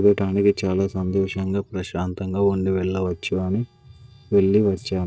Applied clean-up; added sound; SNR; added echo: neural separator model SepFormer DNS4.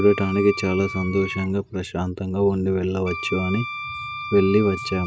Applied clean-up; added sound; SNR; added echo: none; Wind instrument, woodwind instrument; 11 dB; none.